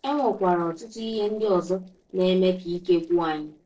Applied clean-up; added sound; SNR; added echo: neural separator model SepFormer DNS4.